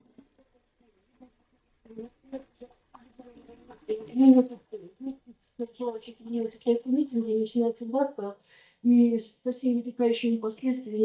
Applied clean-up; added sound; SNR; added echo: neural mask model DeepFilterNet 3.